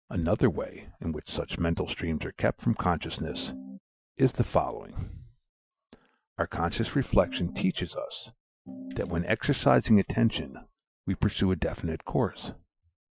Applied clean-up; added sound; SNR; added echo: classical method Wiener filter.